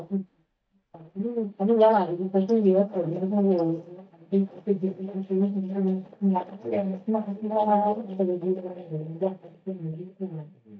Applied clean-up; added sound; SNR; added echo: neural mask model DeepFilterNet 3.